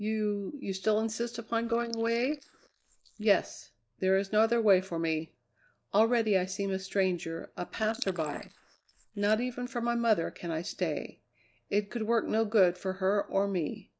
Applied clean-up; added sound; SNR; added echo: neural mask model Resemble Enhance denoiser.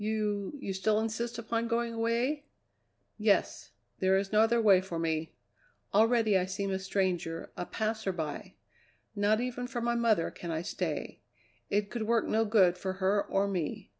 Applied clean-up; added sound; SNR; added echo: none; none; none; none.